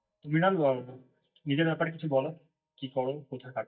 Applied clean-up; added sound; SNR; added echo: neural mask model DeepFilterNet 3.